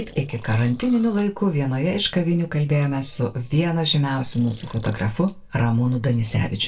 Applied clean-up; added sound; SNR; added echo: neural separator model SepFormer DNS4.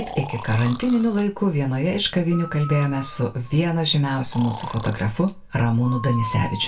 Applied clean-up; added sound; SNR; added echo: none; Breathing; 15 dB; reverberation time 0.2 s.